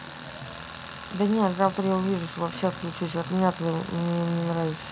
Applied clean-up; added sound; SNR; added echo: none; Tools; 12 dB; none.